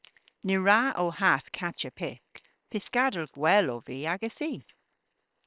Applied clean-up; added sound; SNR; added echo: neural separator model SepFormer WHAM!.